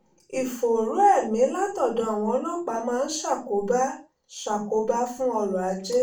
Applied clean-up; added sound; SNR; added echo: none; none; none; reverberation time 0.3 s.